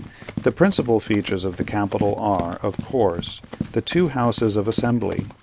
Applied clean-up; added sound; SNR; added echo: none; Run; 10 dB; none.